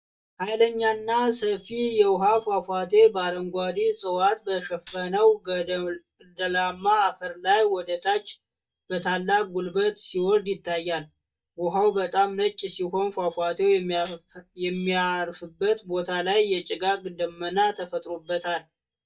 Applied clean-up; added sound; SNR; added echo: neural mask model DeepFilterNet 3.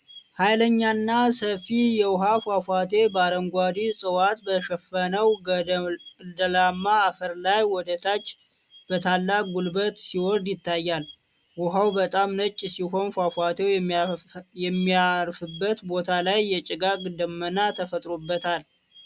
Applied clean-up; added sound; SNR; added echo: none; none; none; none.